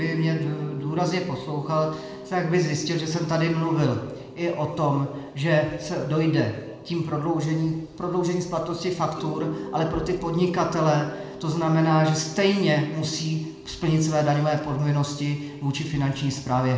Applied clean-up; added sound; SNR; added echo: none; Mallet percussion; 17 dB; reverberation time 0.9 s.